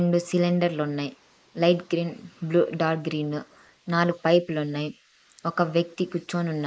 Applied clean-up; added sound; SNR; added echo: neural mask model Resemble Enhance denoiser.